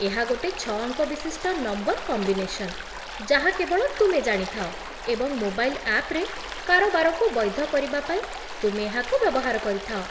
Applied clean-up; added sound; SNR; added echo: none; Stream; 11 dB; reverberation time 1.2 s.